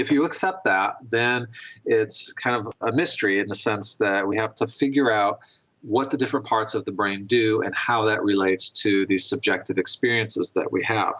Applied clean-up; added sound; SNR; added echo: none; none; none; none.